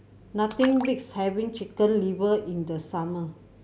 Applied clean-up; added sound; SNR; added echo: none; Splash, splatter; 16 dB; none.